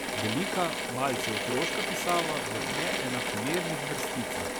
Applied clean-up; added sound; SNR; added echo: none; Drill / Mechanisms; -2 dB; none.